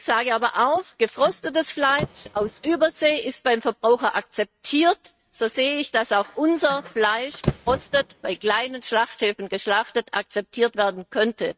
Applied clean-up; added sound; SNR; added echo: neural mask model RNNoise.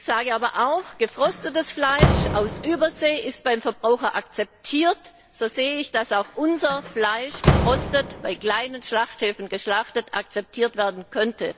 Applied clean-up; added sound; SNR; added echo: none; Slam; 5 dB; none.